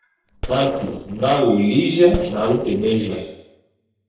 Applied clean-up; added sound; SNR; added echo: neural separator model SepFormer DNS4.